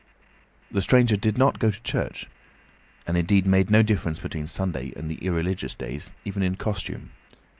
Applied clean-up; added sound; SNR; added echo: none; none; none; none.